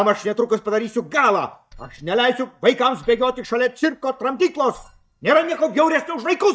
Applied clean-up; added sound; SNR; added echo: neural mask model DeepFilterNet 3.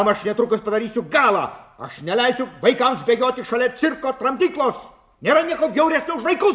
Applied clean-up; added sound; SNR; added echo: none; none; none; none.